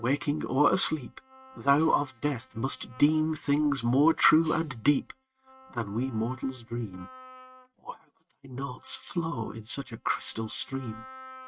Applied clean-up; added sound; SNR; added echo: neural mask model RNNoise.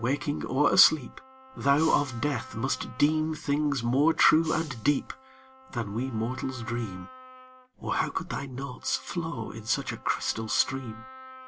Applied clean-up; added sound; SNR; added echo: none; Hiss + Wind instrument, woodwind instrument; 20 dB; none.